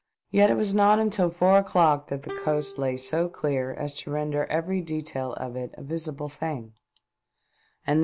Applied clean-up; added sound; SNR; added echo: none; Plucked string instrument; 17 dB; none.